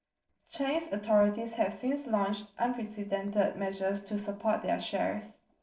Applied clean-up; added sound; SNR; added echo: neural separator model SepFormer DNS4.